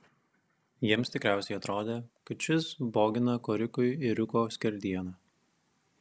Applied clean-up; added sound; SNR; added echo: none; none; none; none.